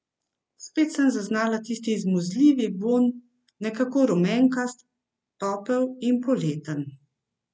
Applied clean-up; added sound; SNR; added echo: none; none; none; none.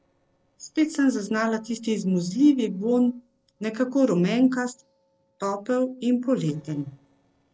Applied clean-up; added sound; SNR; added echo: neural separator model SepFormer DNS4.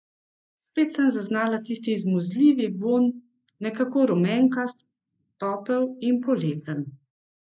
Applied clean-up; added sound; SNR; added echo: neural mask model Resemble Enhance denoiser.